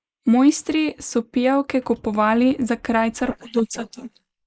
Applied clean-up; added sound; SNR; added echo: neural mask model Resemble Enhance denoiser.